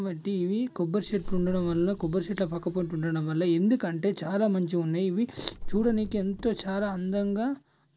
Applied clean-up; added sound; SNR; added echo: none; Car; 10 dB; none.